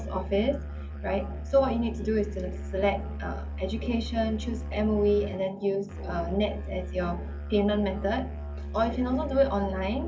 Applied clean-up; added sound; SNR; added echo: none; Musical instrument; 7 dB; reverberation time 0.3 s.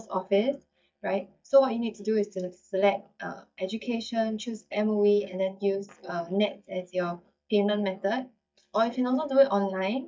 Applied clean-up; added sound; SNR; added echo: neural mask model DeepFilterNet 3.